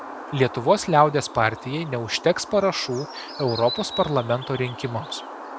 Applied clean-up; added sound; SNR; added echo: none; Bird; 13 dB; none.